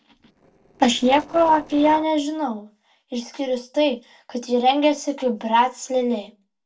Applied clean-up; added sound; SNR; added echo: neural separator model SepFormer DNS4.